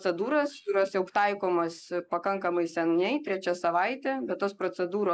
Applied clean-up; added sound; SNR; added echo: neural mask model Resemble Enhance denoiser.